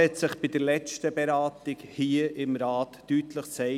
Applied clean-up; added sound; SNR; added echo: none; none; none; none.